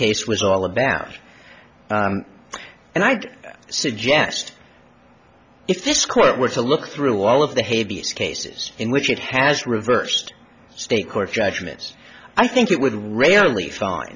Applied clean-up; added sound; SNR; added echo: none; none; none; none.